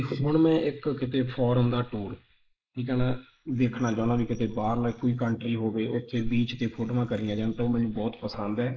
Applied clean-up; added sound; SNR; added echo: neural mask model Resemble Enhance denoiser.